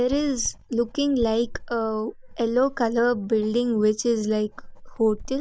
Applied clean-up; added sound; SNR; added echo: none; Writing; 16 dB; none.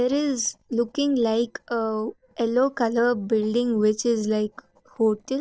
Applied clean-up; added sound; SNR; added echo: neural separator model SepFormer DNS4.